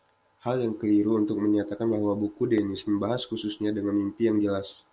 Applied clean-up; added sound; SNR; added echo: none; none; none; none.